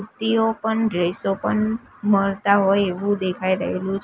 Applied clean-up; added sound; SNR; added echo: none; none; none; none.